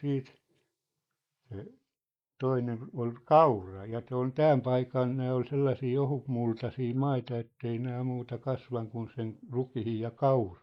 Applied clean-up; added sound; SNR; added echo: neural mask model Resemble Enhance denoiser.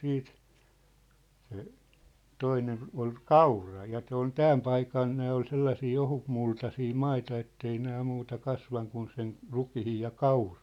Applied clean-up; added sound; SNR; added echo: none; none; none; none.